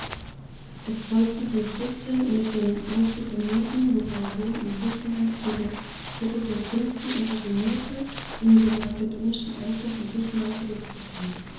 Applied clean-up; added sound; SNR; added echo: none; Walk, footsteps; 9 dB; reverberation time 1.3 s.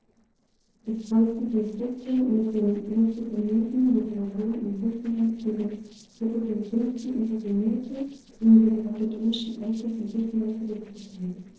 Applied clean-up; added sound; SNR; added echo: neural separator model SepFormer DNS4.